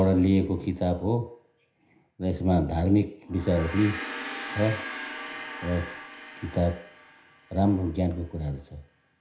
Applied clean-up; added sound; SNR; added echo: none; Gong; 14 dB; reverberation time 0.5 s.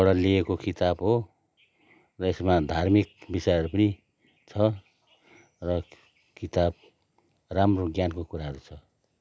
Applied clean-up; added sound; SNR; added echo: none; none; none; none.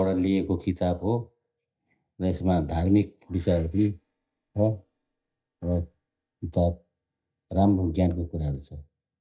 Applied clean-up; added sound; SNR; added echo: neural mask model DeepFilterNet 3.